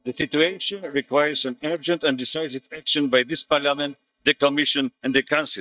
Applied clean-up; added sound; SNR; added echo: neural mask model DeepFilterNet 3.